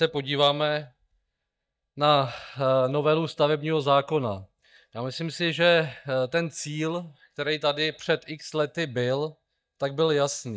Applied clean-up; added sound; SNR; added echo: neural mask model DeepFilterNet 3.